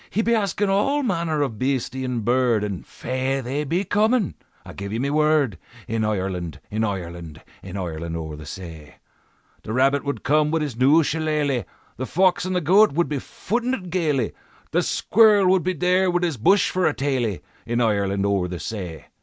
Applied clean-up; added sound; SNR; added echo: none; none; none; none.